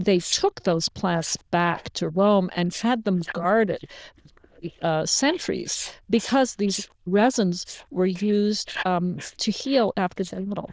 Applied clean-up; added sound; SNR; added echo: neural diffusion model UNIVERSE++.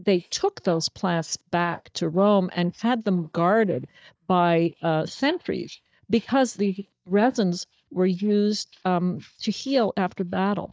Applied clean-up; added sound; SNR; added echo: neural mask model DeepFilterNet 3.